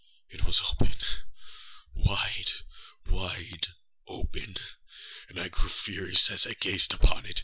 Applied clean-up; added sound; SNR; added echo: none; none; none; none.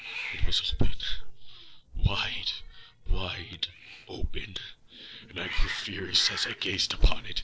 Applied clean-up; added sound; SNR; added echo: neural separator model SepFormer DNS4.